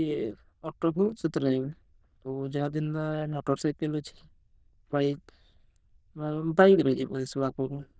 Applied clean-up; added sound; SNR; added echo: neural diffusion model UNIVERSE++.